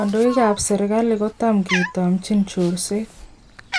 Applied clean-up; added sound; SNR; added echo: none; Cat; 12 dB; none.